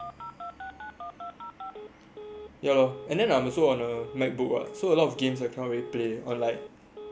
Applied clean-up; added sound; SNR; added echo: none; Telephone; 14 dB; none.